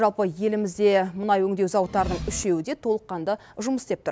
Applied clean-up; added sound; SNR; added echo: none; none; none; none.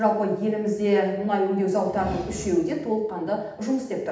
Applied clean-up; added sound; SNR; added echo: none; none; none; reverberation time 0.8 s.